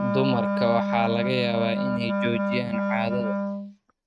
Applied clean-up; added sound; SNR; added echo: neural mask model RNNoise.